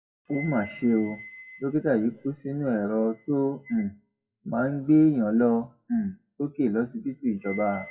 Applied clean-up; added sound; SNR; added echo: classical method WPE with log-MMSE.